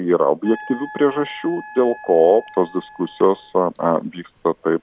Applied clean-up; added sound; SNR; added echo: none; Wind instrument, woodwind instrument; 19 dB; none.